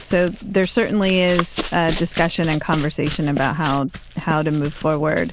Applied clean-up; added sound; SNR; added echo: none; Run; 10 dB; none.